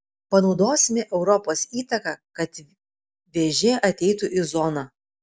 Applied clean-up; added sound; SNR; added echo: none; none; none; none.